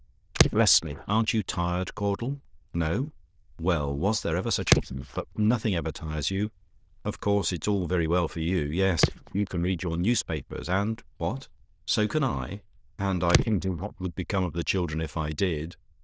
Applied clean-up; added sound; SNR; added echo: neural diffusion model UNIVERSE++.